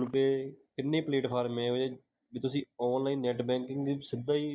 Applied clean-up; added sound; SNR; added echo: neural mask model DeepFilterNet 3.